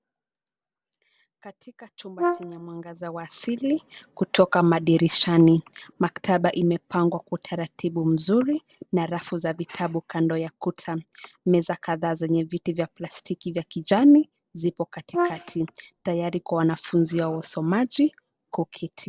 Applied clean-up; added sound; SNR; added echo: neural separator model SepFormer DNS4.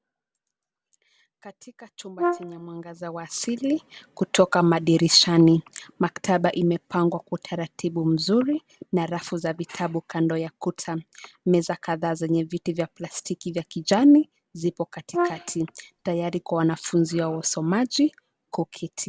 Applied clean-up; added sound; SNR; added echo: none; Brass instrument; 5 dB; none.